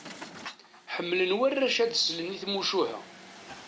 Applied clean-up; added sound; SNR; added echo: none; Truck; 17 dB; none.